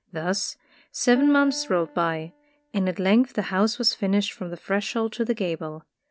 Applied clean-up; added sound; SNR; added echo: none; Piano; 19 dB; none.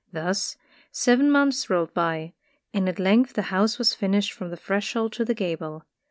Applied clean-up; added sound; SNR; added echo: none; none; none; none.